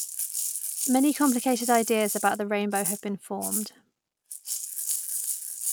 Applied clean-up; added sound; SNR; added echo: none; Rattle (instrument); 5 dB; none.